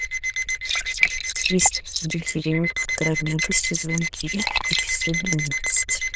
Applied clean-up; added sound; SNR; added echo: neural diffusion model UNIVERSE++.